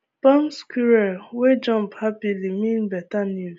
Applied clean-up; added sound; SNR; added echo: none; none; none; none.